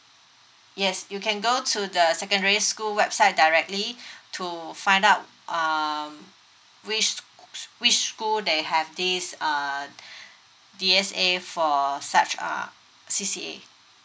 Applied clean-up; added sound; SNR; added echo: none; none; none; none.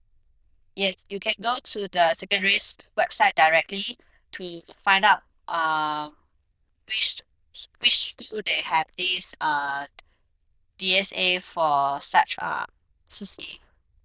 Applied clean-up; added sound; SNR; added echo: neural diffusion model UNIVERSE++.